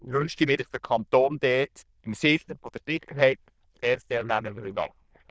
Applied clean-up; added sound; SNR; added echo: neural diffusion model UNIVERSE++.